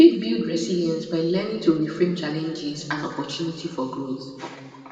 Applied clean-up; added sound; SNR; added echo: none; none; none; reverberation time 1.9 s.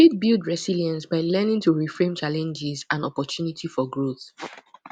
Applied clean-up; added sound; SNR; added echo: none; none; none; none.